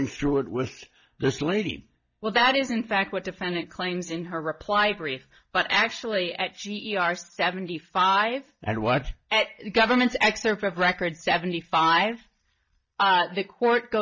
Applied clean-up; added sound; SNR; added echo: neural mask model DeepFilterNet 3.